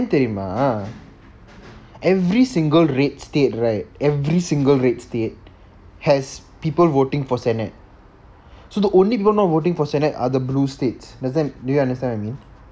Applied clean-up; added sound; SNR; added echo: none; none; none; none.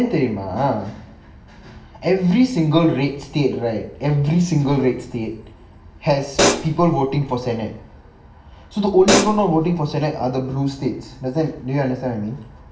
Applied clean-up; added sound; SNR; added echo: none; Hi-hat; 1 dB; reverberation time 0.9 s.